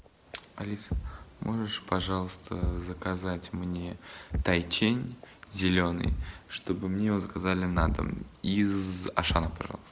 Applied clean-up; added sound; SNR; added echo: none; Thump, thud; 8 dB; none.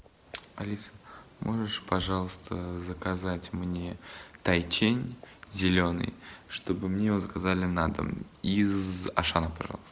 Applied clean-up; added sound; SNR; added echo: none; none; none; none.